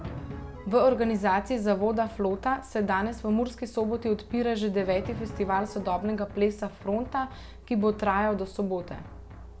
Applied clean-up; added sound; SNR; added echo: none; Drum; 14 dB; none.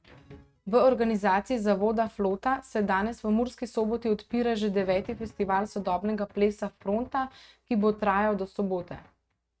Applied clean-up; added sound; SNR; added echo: neural mask model RNNoise.